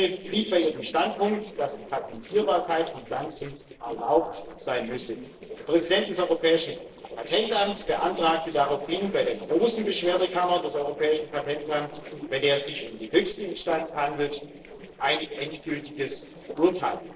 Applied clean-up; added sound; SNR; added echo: neural separator model SepFormer DNS4.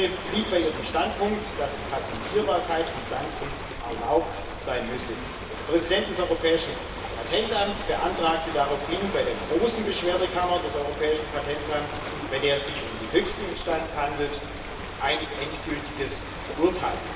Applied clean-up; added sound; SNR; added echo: none; Ocean; 7 dB; reverberation time 2.7 s.